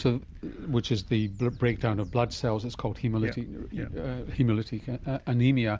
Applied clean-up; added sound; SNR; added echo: none; Wind / Bird; 15 dB; none.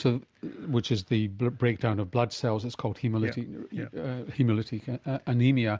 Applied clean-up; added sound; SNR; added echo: none; none; none; none.